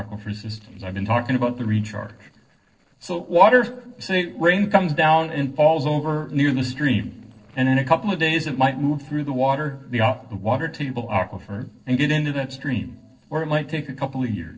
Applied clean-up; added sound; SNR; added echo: neural separator model SepFormer DNS4.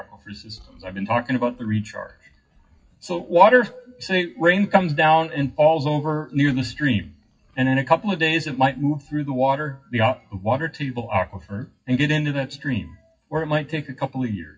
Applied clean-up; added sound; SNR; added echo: classical method WPE with log-MMSE.